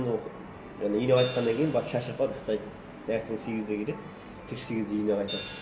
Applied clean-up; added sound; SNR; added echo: none; Hi-hat; 15 dB; none.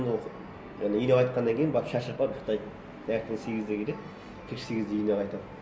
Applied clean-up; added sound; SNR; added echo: none; none; none; none.